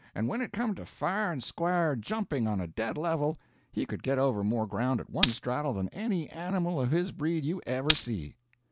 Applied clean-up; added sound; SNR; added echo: none; Glass; -3 dB; none.